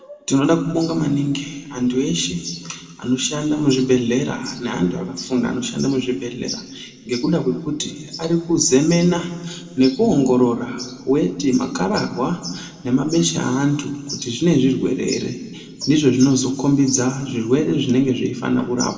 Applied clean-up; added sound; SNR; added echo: none; none; none; reverberation time 1.8 s.